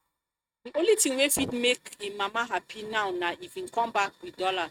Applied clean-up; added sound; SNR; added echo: neural mask model RNNoise.